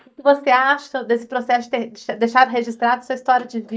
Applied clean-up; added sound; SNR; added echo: neural mask model DeepFilterNet 3.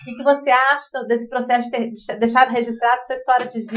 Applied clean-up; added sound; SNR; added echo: classical method Wiener filter.